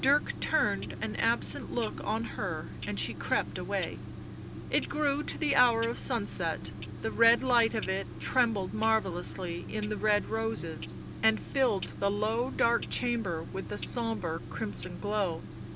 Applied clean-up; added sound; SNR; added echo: none; Clock; 9 dB; none.